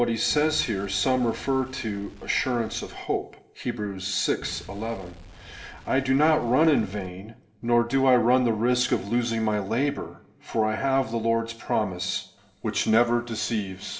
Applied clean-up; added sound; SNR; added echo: none; Explosion; 19 dB; reverberation time 0.6 s.